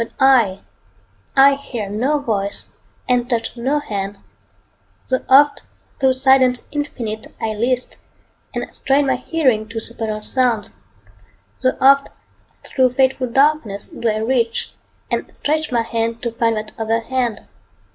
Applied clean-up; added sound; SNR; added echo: none; none; none; none.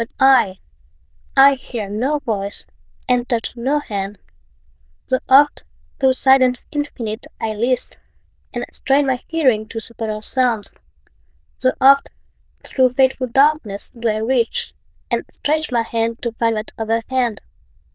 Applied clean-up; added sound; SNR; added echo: neural diffusion model UNIVERSE++.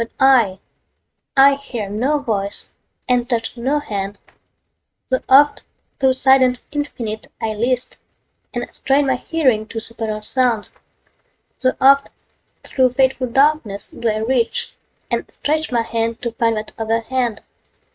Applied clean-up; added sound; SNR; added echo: neural mask model RNNoise.